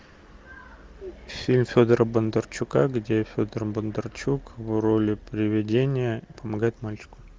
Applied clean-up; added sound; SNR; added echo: none; none; none; none.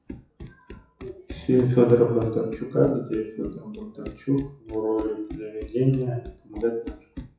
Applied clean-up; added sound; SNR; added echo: classical method WPE with log-MMSE.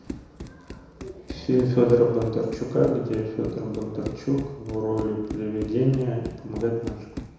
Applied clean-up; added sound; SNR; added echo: none; Run; 13 dB; reverberation time 1.0 s.